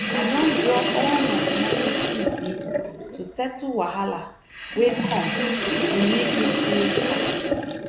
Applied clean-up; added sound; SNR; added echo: none; Sink (filling or washing); -2 dB; none.